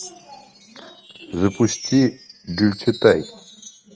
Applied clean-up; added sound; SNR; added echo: neural mask model RNNoise.